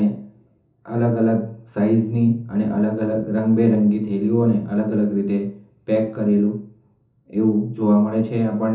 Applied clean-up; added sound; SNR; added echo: none; none; none; reverberation time 0.6 s.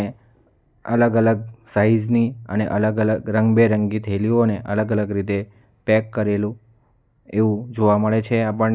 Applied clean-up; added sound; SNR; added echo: none; none; none; none.